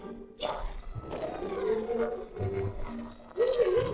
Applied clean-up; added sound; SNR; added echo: neural separator model SepFormer DNS4.